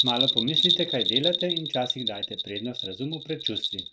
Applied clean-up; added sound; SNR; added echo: neural mask model RNNoise.